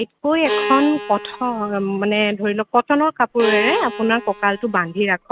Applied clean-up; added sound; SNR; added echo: none; Bowed string instrument; 8 dB; none.